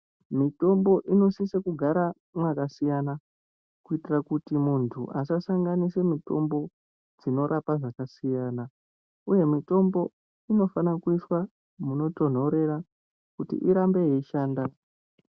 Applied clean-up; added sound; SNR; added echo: none; none; none; none.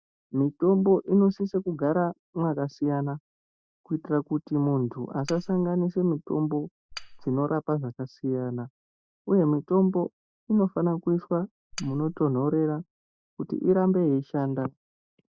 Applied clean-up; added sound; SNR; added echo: neural mask model DeepFilterNet 3.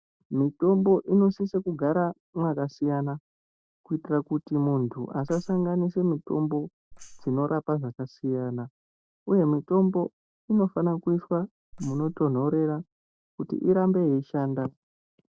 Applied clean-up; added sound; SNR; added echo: neural separator model SepFormer DNS4.